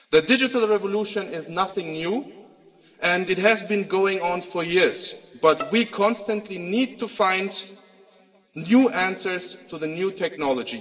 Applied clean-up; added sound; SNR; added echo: none; Bowed string instrument; 17 dB; reverberation time 2.3 s.